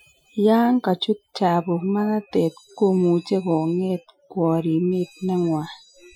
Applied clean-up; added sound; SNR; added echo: classical method Wiener filter.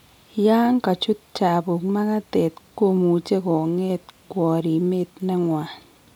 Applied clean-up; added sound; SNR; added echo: none; none; none; none.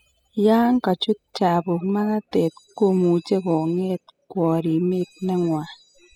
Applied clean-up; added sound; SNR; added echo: classical method spectral subtraction.